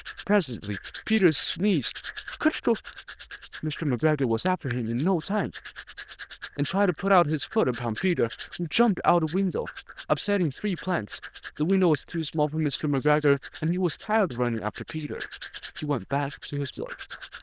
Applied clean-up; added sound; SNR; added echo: neural diffusion model UNIVERSE++.